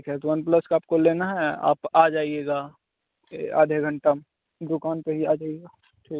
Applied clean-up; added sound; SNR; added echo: none; none; none; none.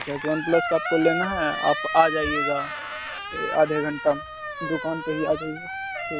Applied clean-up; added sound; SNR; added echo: none; Squeak; 5 dB; none.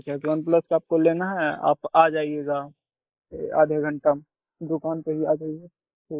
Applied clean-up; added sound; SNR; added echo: neural mask model Resemble Enhance denoiser.